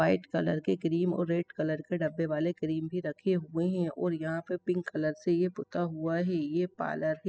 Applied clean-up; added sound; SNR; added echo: classical method spectral subtraction.